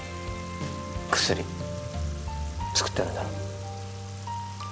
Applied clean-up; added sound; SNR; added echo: none; Musical instrument + Fill (with liquid) / Trickle, dribble / Sink (filling or washing); 13 dB; none.